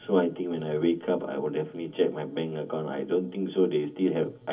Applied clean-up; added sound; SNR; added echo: none; none; none; reverberation time 0.3 s.